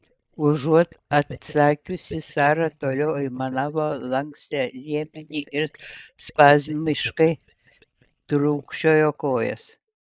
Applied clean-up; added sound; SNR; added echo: neural mask model DeepFilterNet 3.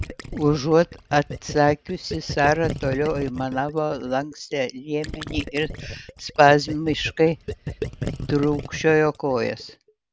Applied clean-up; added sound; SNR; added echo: none; Gurgling; 11 dB; none.